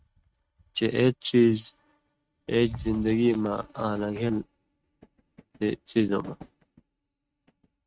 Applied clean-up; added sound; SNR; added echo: neural mask model RNNoise.